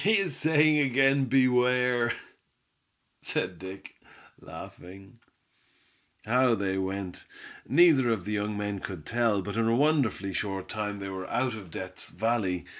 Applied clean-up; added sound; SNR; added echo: none; none; none; none.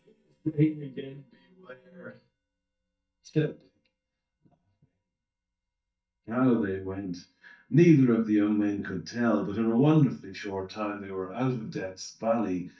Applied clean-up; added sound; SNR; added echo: neural mask model DeepFilterNet 3.